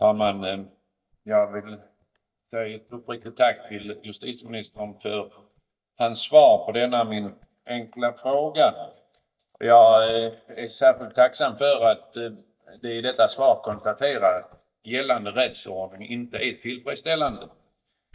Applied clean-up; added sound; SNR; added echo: neural mask model DeepFilterNet 3.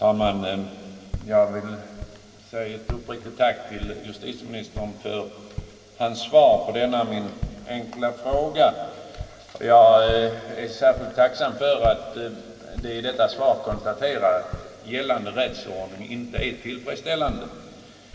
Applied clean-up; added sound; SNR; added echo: none; Walk, footsteps; 16 dB; reverberation time 2.1 s.